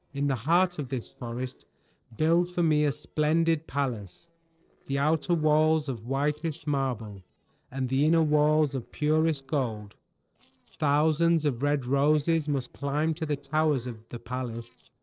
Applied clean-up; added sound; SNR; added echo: neural separator model SepFormer DNS4.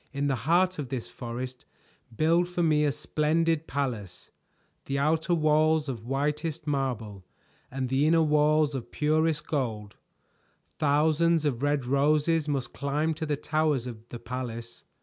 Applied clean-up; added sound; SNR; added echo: none; none; none; none.